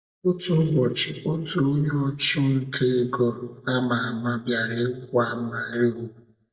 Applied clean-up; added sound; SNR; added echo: neural mask model DeepFilterNet 3.